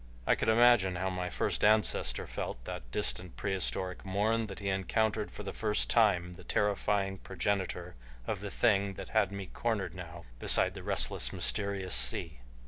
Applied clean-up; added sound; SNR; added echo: none; none; none; none.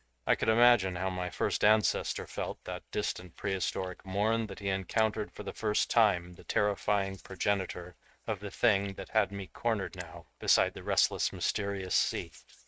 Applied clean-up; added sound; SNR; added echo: neural mask model RNNoise.